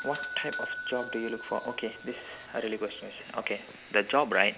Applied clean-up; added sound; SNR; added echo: none; Bell / Doorbell; 10 dB; none.